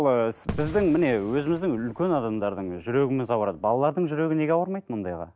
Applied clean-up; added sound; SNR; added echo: none; Fireworks; 15 dB; none.